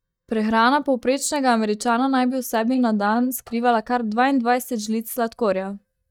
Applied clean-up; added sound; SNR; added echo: neural mask model DeepFilterNet 3.